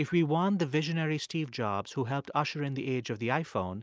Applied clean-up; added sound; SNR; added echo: none; none; none; none.